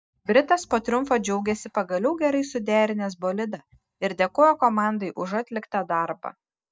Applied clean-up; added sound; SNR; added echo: neural mask model DeepFilterNet 3.